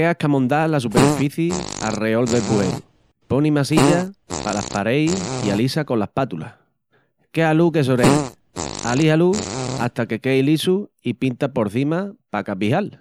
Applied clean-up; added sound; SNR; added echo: none; Fart; 4 dB; none.